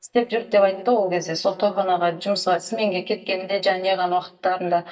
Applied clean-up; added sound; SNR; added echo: neural mask model DeepFilterNet 3.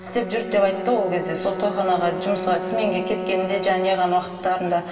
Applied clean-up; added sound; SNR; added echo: none; Brass instrument; 8 dB; reverberation time 2.5 s.